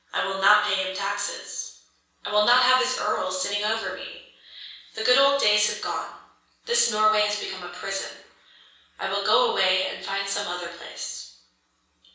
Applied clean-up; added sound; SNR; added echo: none; none; none; reverberation time 0.6 s.